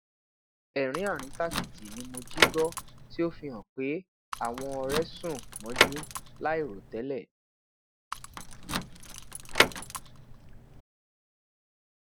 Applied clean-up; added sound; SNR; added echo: none; Door / Car; -4 dB; none.